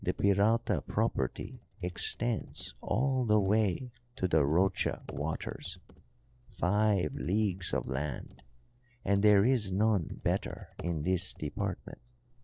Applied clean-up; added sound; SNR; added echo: neural separator model SepFormer DNS4.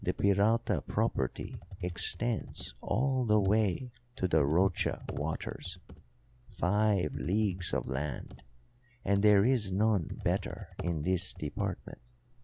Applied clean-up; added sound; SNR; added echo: none; Computer keyboard; 16 dB; none.